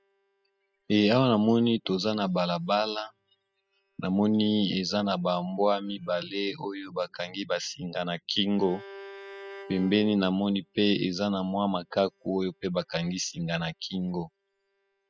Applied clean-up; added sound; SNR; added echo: classical method spectral subtraction.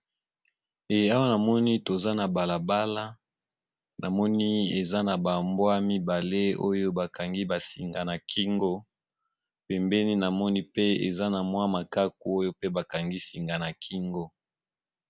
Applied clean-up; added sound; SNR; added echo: none; none; none; none.